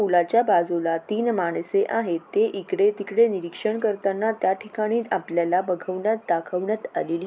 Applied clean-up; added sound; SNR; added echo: none; none; none; none.